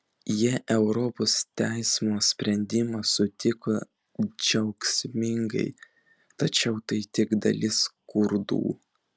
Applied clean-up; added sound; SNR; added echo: none; none; none; none.